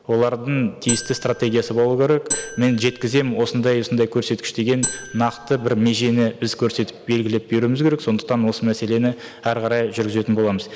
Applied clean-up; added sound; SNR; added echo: none; Marimba, xylophone; 9 dB; none.